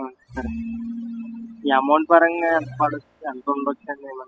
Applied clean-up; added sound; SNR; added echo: classical method spectral subtraction.